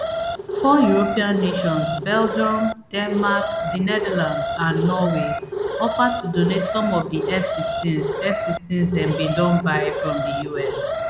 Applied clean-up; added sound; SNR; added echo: none; Alarm; 3 dB; none.